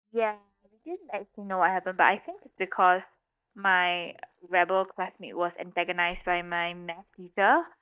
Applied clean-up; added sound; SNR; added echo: neural mask model DeepFilterNet 3.